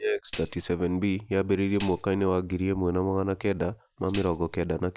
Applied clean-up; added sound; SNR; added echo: none; Tambourine; -2 dB; none.